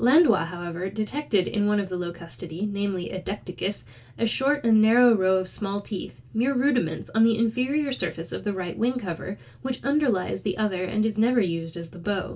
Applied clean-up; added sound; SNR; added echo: none; none; none; reverberation time 0.2 s.